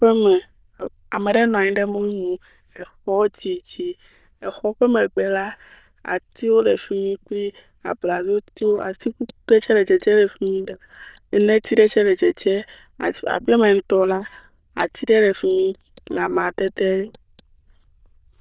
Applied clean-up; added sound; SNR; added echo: neural diffusion model UNIVERSE++.